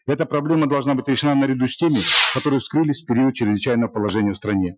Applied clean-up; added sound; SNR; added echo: classical method Wiener filter.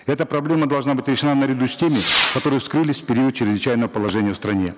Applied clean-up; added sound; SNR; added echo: none; Whoosh, swoosh, swish / Fireworks; 8 dB; none.